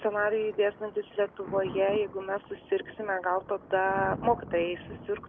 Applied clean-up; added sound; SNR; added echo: none; Thunder; 13 dB; none.